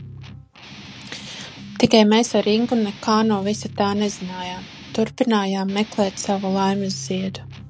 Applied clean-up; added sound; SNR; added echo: none; Guitar; 17 dB; none.